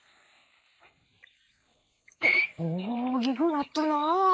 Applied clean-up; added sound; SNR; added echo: neural mask model Resemble Enhance denoiser.